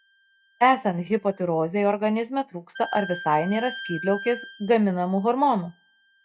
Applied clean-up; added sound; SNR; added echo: classical method log-MMSE.